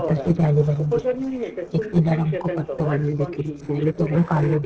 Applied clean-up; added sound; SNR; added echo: neural separator model SepFormer DNS4.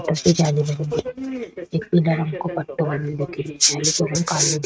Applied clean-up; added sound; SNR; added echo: neural mask model RNNoise.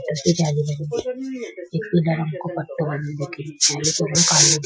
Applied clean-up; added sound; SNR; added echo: classical method Wiener filter.